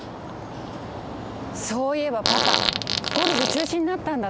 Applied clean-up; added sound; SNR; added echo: none; Fart; -3 dB; none.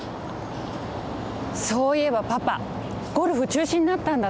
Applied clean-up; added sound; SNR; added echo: none; none; none; none.